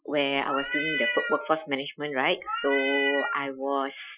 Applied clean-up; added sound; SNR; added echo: classical method Wiener filter.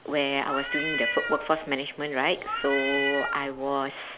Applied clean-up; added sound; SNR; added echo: none; Meow; 3 dB; none.